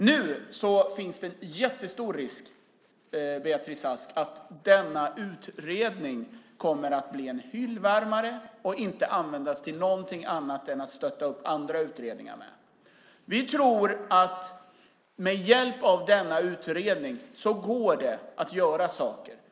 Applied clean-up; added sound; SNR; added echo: neural mask model Resemble Enhance denoiser.